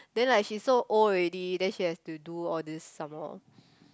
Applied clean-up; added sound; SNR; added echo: none; none; none; none.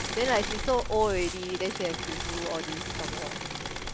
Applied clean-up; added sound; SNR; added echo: none; Engine / Mechanisms + Wind; 3 dB; none.